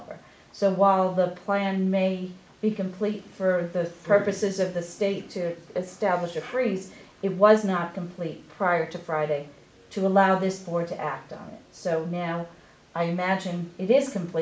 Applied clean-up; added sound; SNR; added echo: none; none; none; none.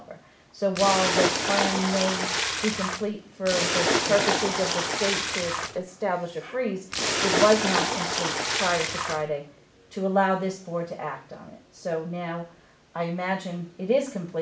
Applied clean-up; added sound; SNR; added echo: none; Splash, splatter; -2 dB; none.